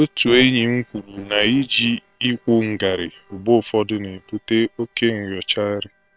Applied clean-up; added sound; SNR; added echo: neural separator model SepFormer WHAM!.